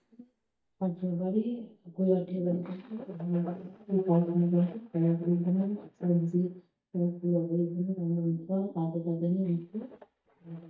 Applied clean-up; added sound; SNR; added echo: neural mask model DeepFilterNet 3.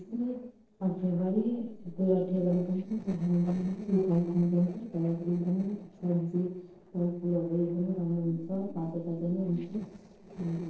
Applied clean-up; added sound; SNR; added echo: neural separator model SepFormer DNS4.